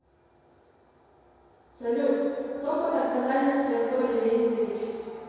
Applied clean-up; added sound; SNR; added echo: none; none; none; reverberation time 2.2 s.